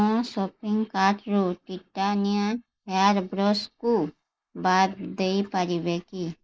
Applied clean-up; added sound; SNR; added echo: neural mask model Resemble Enhance denoiser.